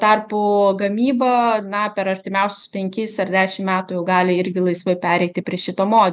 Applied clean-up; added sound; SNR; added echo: none; none; none; none.